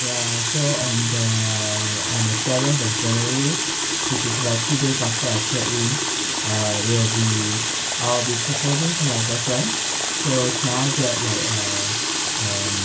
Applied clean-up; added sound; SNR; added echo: none; Water tap, faucet; -1 dB; reverberation time 0.2 s.